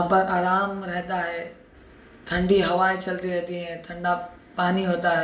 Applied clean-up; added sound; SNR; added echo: none; none; none; reverberation time 0.5 s.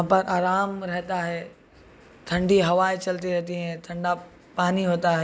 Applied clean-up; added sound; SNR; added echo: none; none; none; none.